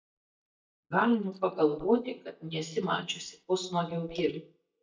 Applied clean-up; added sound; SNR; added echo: neural mask model DeepFilterNet 3.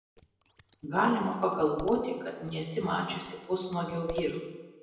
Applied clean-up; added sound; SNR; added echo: none; Scissors; 17 dB; reverberation time 0.9 s.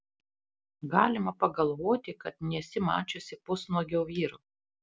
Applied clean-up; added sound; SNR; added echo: none; none; none; none.